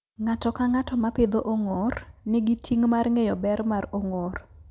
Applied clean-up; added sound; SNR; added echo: none; none; none; none.